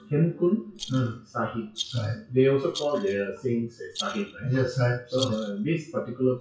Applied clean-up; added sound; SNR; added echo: classical method WPE with log-MMSE.